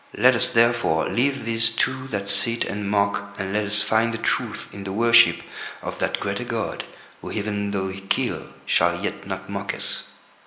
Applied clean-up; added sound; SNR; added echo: none; none; none; none.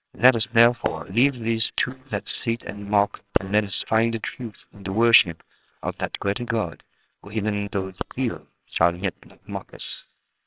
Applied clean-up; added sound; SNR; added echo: neural separator model SepFormer WHAMR!.